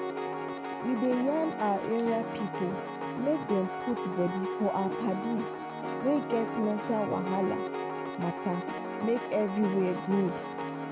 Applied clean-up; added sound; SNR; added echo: none; Piano; 4 dB; none.